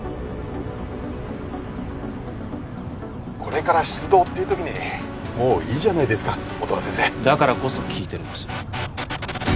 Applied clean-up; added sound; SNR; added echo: none; none; none; none.